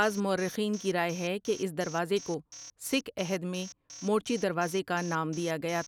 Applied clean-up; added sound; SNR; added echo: none; Alarm; 18 dB; none.